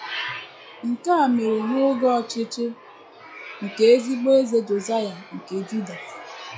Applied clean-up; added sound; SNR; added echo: classical method log-MMSE.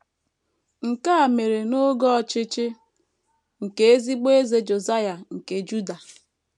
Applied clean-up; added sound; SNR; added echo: none; none; none; none.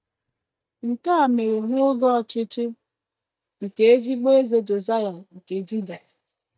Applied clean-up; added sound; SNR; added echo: neural mask model DeepFilterNet 3.